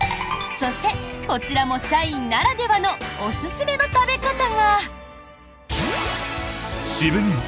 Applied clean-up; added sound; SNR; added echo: none; none; none; none.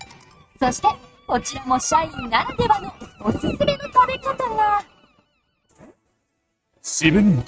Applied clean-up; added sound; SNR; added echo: neural mask model RNNoise.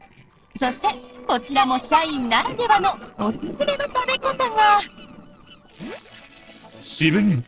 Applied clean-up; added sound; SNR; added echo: neural separator model SepFormer DNS4.